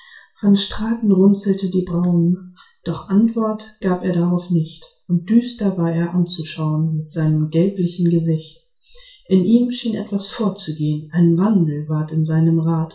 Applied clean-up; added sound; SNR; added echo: none; none; none; reverberation time 0.4 s.